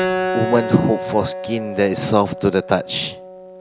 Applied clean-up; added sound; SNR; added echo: none; Keyboard (musical); 6 dB; none.